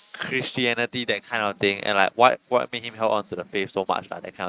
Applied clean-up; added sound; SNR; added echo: neural mask model RNNoise.